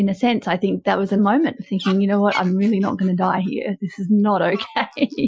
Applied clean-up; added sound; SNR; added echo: classical method Wiener filter.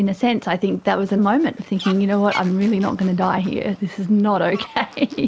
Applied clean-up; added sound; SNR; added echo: none; Fowl; 19 dB; none.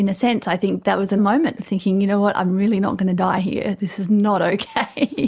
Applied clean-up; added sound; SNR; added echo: none; none; none; none.